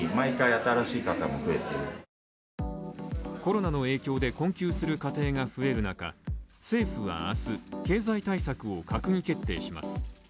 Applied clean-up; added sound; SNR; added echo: none; none; none; none.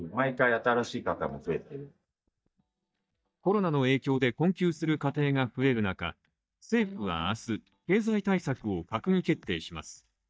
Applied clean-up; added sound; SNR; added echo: neural mask model DeepFilterNet 3.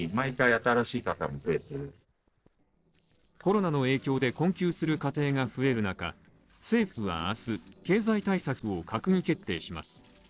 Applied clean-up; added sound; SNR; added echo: neural separator model SepFormer DNS4.